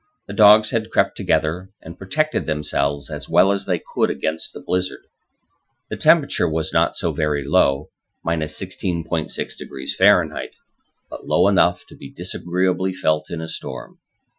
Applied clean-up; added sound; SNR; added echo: classical method Wiener filter.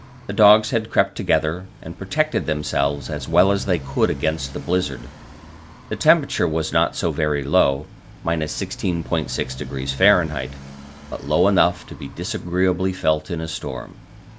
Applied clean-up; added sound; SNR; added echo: none; Motorcycle; 17 dB; none.